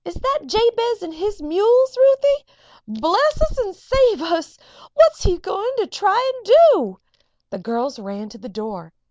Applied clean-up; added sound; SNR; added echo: none; none; none; none.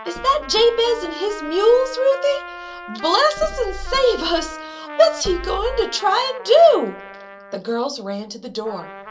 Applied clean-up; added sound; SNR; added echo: none; Trumpet; 15 dB; reverberation time 0.2 s.